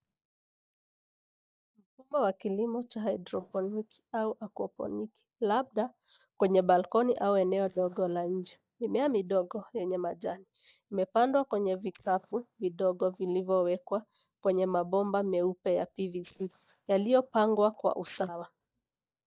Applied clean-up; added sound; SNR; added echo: neural mask model DeepFilterNet 3.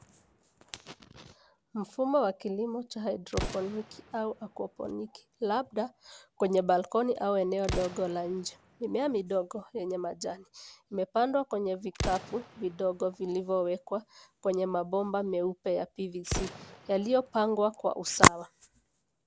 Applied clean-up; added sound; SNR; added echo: none; Explosion; 14 dB; none.